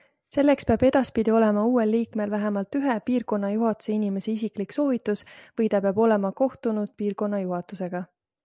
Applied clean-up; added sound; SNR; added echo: none; none; none; none.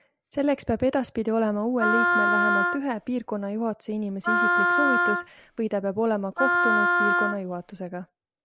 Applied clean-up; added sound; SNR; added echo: none; Wind instrument, woodwind instrument; -3 dB; none.